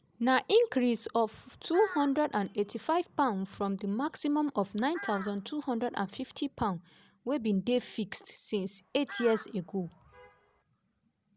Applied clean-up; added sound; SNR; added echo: none; Crow; 17 dB; none.